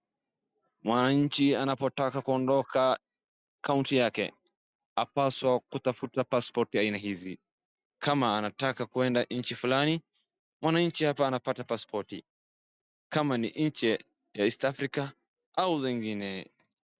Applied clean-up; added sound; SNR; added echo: none; none; none; none.